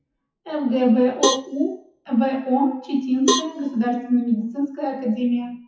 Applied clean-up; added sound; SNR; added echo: classical method WPE with log-MMSE.